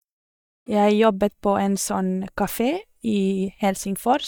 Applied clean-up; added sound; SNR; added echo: neural mask model DeepFilterNet 3.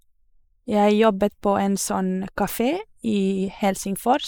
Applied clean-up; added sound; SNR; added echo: neural mask model Resemble Enhance denoiser.